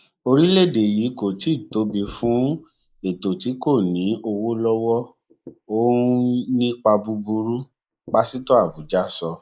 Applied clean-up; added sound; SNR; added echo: neural mask model Resemble Enhance denoiser.